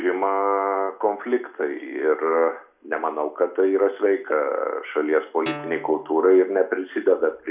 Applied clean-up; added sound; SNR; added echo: none; Guitar; 14 dB; reverberation time 0.4 s.